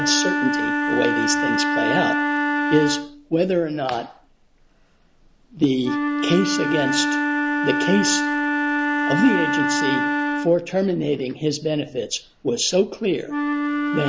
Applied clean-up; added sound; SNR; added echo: none; Wind instrument, woodwind instrument; 0 dB; none.